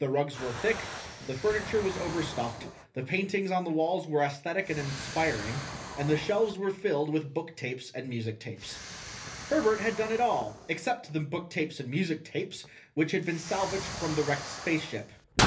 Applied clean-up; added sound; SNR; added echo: none; Explosion; 8 dB; reverberation time 0.3 s.